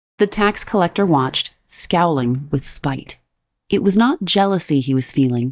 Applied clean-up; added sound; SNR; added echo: neural mask model DeepFilterNet 3.